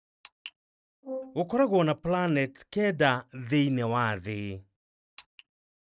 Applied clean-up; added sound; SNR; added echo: neural mask model RNNoise.